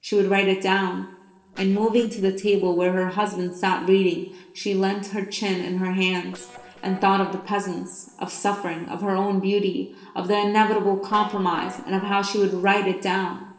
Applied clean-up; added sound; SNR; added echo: neural separator model SepFormer DNS4.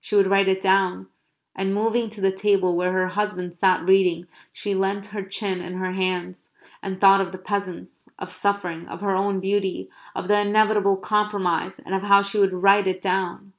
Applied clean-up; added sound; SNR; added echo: none; none; none; none.